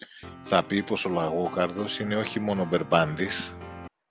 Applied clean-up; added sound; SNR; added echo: none; Piano; 14 dB; none.